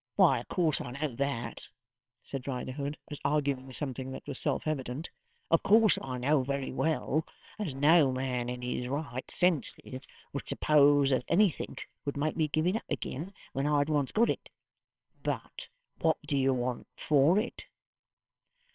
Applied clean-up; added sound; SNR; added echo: neural separator model SepFormer WHAMR!.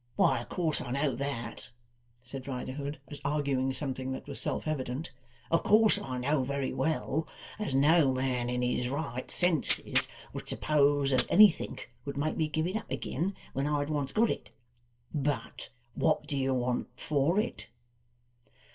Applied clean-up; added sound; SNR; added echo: none; Tearing; 9 dB; reverberation time 0.2 s.